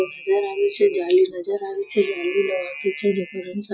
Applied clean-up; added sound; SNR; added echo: classical method Wiener filter.